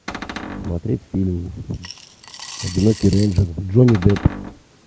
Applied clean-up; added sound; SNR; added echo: none; Coin (dropping) / Glass + Cupboard open or close; 13 dB; none.